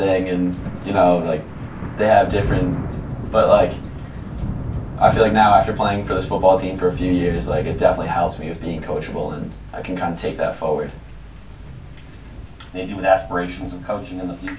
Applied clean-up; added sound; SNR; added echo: none; Thunder / Rain; 9 dB; reverberation time 0.2 s.